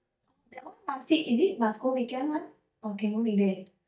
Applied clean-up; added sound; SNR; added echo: neural mask model DeepFilterNet 3.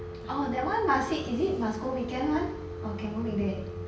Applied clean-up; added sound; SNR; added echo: none; Telephone; 11 dB; none.